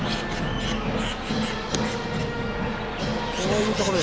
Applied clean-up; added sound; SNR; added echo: none; Bird; 6 dB; none.